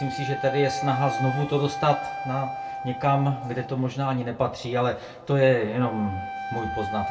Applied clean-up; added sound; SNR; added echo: none; Wind instrument, woodwind instrument; 8 dB; reverberation time 0.2 s.